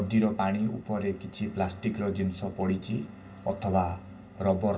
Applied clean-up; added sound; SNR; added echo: none; none; none; reverberation time 0.1 s.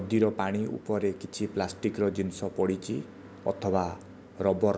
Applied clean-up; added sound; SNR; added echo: none; none; none; none.